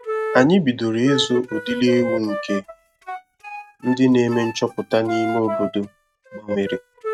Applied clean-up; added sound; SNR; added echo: neural mask model RNNoise.